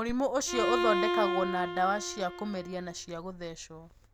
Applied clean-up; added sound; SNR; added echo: none; Bowed string instrument; 2 dB; none.